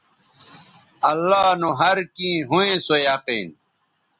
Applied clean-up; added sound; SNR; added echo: none; none; none; none.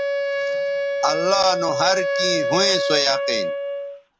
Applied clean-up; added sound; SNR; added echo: none; Wind instrument, woodwind instrument; -1 dB; none.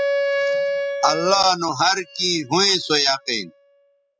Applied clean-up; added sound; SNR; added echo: classical method spectral subtraction.